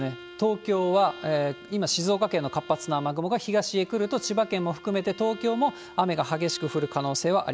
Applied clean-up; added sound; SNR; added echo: none; Bowed string instrument; 18 dB; none.